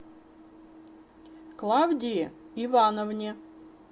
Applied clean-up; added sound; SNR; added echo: none; none; none; none.